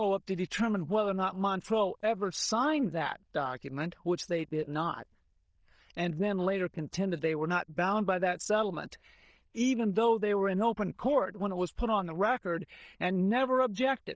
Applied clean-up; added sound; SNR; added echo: neural diffusion model UNIVERSE++.